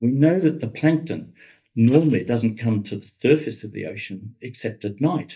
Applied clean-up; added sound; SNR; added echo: neural mask model DeepFilterNet 3.